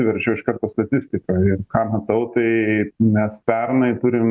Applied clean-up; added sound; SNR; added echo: none; none; none; none.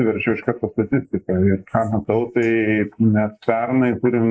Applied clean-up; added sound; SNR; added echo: neural mask model Resemble Enhance denoiser.